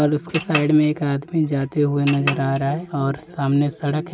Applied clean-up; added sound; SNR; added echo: none; Chink, clink; 11 dB; none.